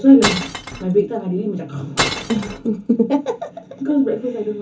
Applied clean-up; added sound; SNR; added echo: none; Glass; 6 dB; reverberation time 0.3 s.